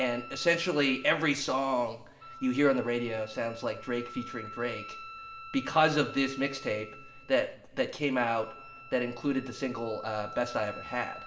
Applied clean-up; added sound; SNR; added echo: none; Wind instrument, woodwind instrument; 16 dB; reverberation time 1.6 s.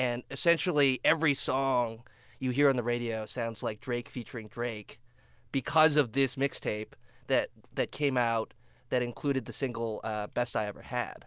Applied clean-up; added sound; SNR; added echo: none; none; none; none.